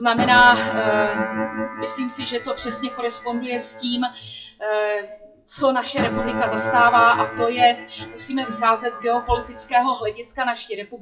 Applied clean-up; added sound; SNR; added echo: classical method WPE with log-MMSE.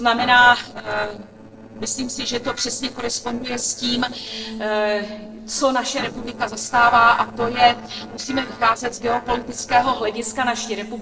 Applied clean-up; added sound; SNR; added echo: neural separator model SepFormer DNS4.